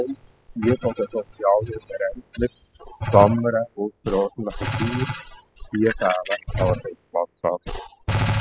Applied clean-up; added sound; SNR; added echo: classical method spectral subtraction.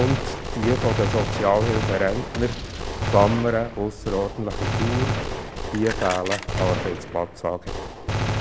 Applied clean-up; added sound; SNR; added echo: none; Gunshot, gunfire; 2 dB; none.